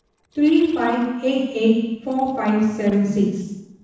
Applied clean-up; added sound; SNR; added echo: neural separator model SepFormer DNS4.